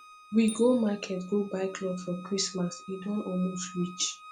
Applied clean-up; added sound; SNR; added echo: none; Bicycle bell + Bowed string instrument; 18 dB; none.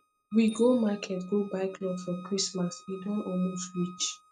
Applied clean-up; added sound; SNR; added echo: neural mask model RNNoise.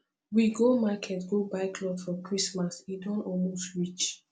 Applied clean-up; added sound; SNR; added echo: none; none; none; none.